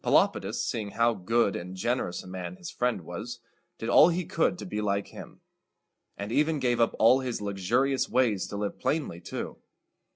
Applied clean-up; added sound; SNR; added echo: none; none; none; none.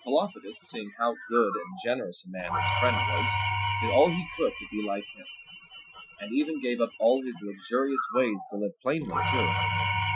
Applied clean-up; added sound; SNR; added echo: classical method Wiener filter.